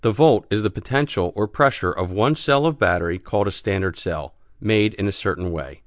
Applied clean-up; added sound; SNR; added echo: none; none; none; none.